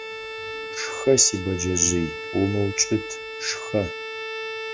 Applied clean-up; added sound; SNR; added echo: none; Bowed string instrument; 8 dB; none.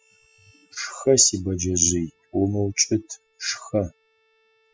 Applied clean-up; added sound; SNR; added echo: classical method spectral subtraction.